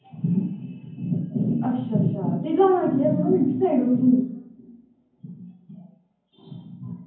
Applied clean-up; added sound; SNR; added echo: none; none; none; reverberation time 0.9 s.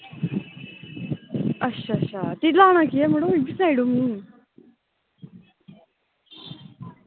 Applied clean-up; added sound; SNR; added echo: none; none; none; none.